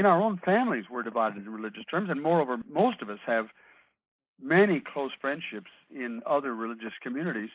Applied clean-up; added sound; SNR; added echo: neural mask model Resemble Enhance denoiser.